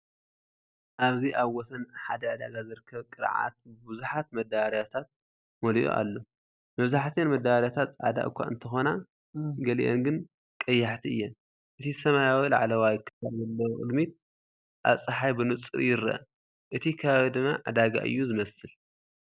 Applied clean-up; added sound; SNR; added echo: none; none; none; none.